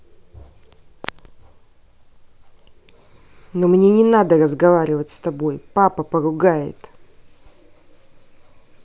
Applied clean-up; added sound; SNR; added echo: none; none; none; none.